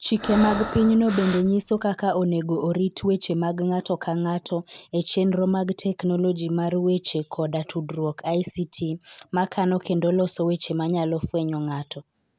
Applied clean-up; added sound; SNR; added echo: none; Breathing; 9 dB; none.